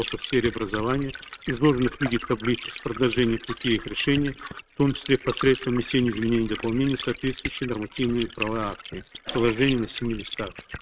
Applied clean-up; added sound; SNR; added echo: neural mask model RNNoise.